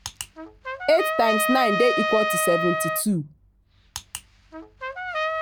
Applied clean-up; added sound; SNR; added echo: none; Trumpet; 2 dB; none.